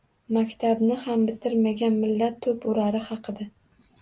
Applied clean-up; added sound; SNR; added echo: none; none; none; none.